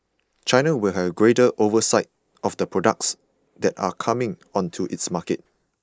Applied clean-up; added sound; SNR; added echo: neural mask model Resemble Enhance denoiser.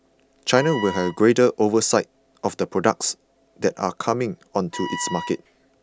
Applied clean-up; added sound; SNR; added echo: none; Wind instrument, woodwind instrument; 12 dB; none.